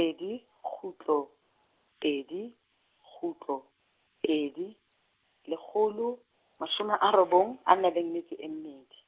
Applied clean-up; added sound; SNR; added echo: none; none; none; none.